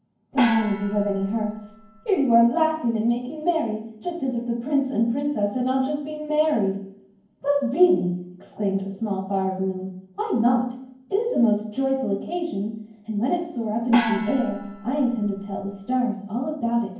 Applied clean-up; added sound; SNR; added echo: none; Gong; 4 dB; reverberation time 0.9 s.